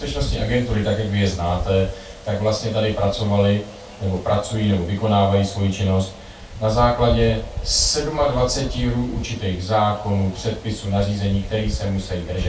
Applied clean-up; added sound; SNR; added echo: none; Wind; 10 dB; reverberation time 0.2 s.